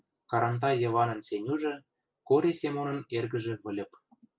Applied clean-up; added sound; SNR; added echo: none; none; none; none.